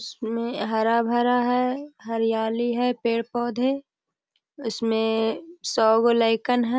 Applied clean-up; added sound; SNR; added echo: none; none; none; none.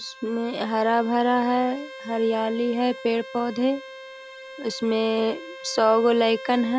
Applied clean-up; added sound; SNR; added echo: none; Bowed string instrument; 16 dB; none.